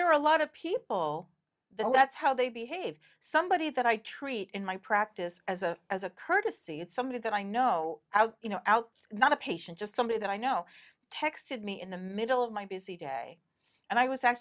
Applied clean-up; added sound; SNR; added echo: none; none; none; none.